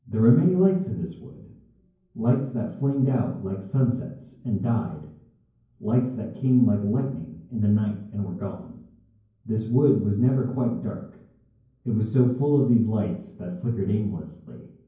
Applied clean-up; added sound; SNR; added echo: none; none; none; reverberation time 0.9 s.